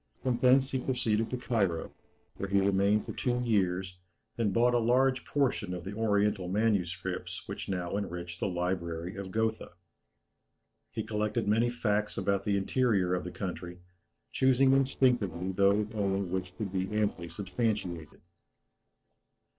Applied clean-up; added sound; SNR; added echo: neural separator model SepFormer DNS4.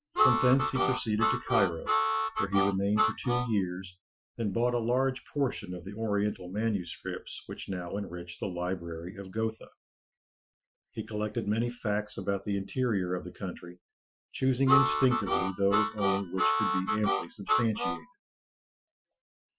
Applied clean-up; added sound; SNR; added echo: classical method Wiener filter.